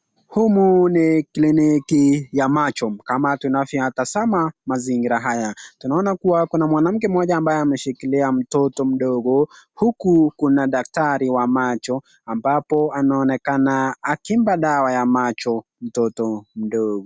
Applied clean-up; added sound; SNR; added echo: none; none; none; none.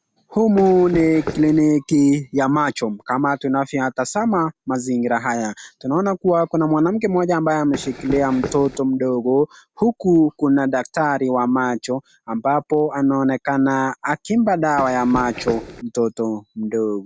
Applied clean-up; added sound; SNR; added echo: none; Run; 11 dB; none.